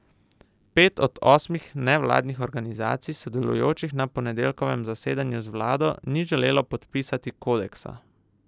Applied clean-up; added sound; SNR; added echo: none; none; none; none.